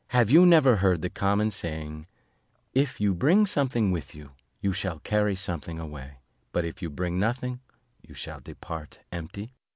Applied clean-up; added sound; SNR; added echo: none; none; none; none.